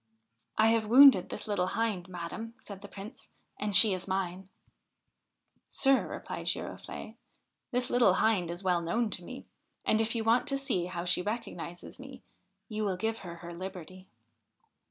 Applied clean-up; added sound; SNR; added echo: none; none; none; none.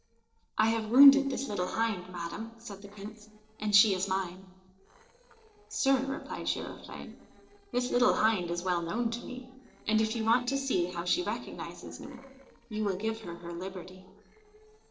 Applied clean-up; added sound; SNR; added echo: neural separator model SepFormer DNS4.